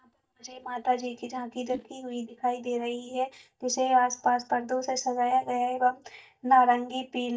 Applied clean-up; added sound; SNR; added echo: neural mask model DeepFilterNet 3.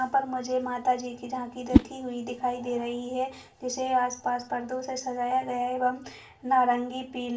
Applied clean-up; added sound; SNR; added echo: none; Whoosh, swoosh, swish; 0 dB; reverberation time 0.3 s.